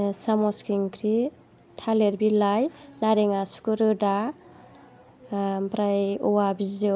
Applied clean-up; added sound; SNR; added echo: none; none; none; none.